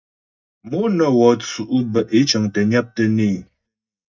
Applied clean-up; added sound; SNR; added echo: neural mask model DeepFilterNet 3.